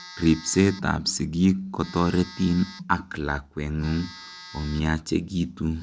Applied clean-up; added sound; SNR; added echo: none; Telephone; 19 dB; none.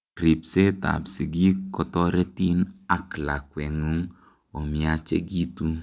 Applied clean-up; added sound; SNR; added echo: none; none; none; none.